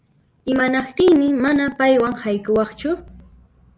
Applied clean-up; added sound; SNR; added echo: none; none; none; none.